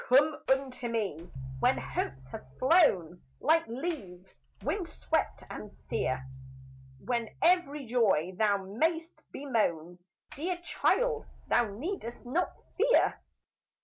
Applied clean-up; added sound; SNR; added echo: none; Sliding door + Piano; 17 dB; none.